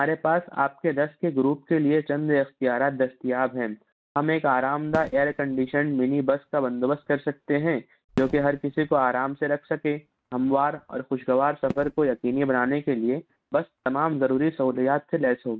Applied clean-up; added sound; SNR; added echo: neural mask model RNNoise.